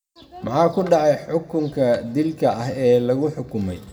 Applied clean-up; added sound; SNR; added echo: none; none; none; reverberation time 1.0 s.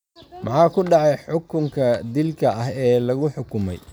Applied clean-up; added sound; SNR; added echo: none; none; none; none.